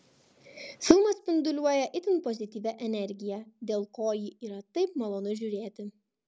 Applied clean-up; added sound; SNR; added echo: none; none; none; none.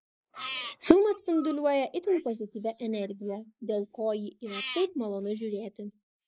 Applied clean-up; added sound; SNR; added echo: neural mask model Resemble Enhance denoiser.